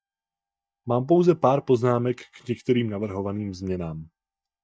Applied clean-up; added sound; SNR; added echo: neural mask model DeepFilterNet 3.